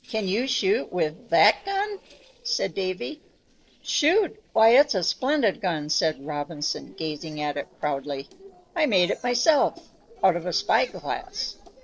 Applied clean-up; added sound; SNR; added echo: neural separator model SepFormer DNS4.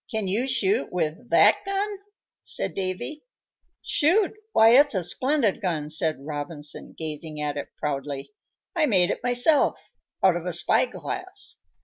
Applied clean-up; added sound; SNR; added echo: none; none; none; none.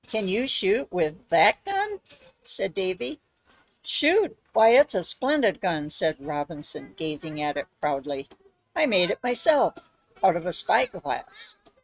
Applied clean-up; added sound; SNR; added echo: neural mask model RNNoise.